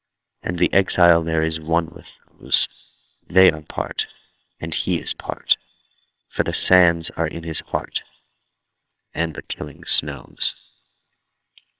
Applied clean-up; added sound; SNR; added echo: neural separator model SepFormer WHAMR!.